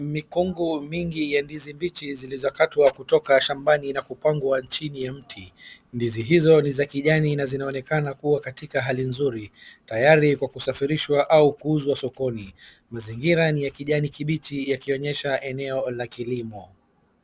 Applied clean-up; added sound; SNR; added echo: none; none; none; none.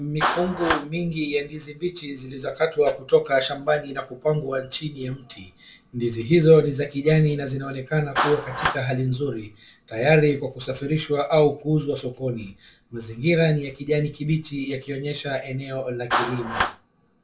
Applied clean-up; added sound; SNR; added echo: none; Clapping; 10 dB; reverberation time 0.2 s.